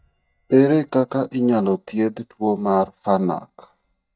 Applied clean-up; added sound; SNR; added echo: neural mask model DeepFilterNet 3.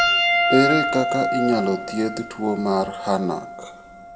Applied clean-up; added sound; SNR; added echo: none; Piano; 1 dB; reverberation time 2.1 s.